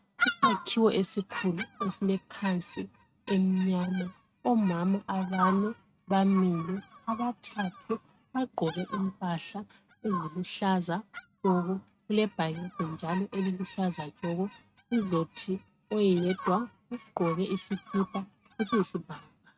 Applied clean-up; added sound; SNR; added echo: neural mask model RNNoise.